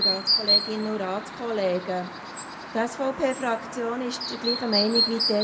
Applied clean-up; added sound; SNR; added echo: none; Chirp, tweet; 0 dB; reverberation time 0.8 s.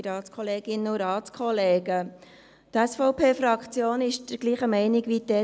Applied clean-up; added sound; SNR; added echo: none; none; none; none.